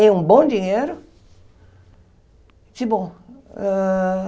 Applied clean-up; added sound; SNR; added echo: none; none; none; none.